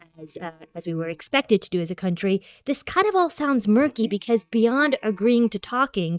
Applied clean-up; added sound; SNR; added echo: neural mask model DeepFilterNet 3.